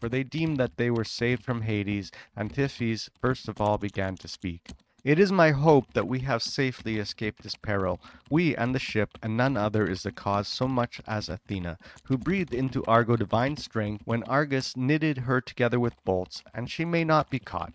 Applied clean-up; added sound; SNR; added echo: neural mask model RNNoise.